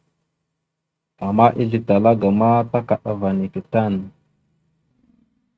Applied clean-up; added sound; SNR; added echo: neural mask model RNNoise.